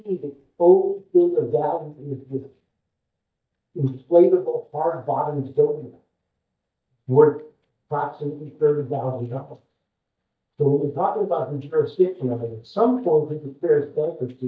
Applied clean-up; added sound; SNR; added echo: neural mask model DeepFilterNet 3.